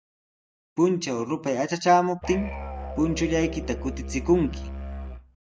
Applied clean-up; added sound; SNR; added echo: none; Musical instrument; 8 dB; none.